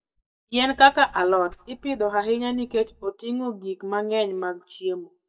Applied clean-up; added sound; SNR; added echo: neural mask model DeepFilterNet 3.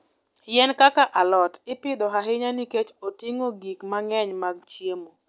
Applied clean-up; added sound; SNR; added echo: none; none; none; none.